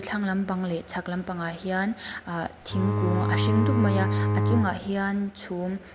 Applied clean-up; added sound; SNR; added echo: none; Bowed string instrument; -4 dB; none.